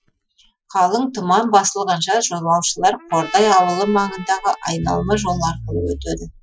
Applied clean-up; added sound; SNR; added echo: classical method Wiener filter.